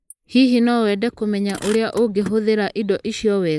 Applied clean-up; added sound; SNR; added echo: neural mask model Resemble Enhance denoiser.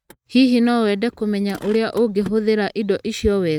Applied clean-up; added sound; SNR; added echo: neural mask model RNNoise.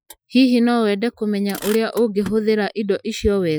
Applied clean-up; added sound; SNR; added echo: classical method Wiener filter.